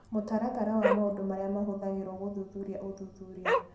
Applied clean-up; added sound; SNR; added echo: none; Dog; 3 dB; reverberation time 0.6 s.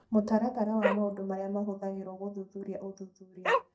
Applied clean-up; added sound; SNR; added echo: neural mask model DeepFilterNet 3.